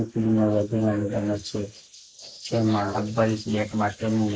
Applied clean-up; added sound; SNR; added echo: neural mask model Resemble Enhance denoiser.